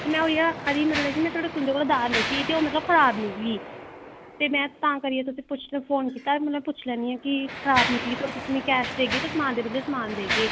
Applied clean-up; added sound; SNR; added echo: none; Mechanisms; 7 dB; none.